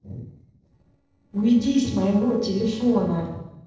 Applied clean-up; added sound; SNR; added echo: neural separator model SepFormer DNS4.